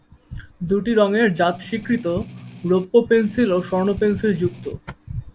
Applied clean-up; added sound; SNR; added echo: none; Strum; 18 dB; none.